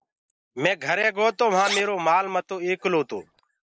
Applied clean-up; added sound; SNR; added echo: neural mask model Resemble Enhance denoiser.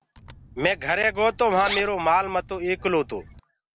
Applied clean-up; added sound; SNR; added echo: none; Zipper (clothing); 14 dB; none.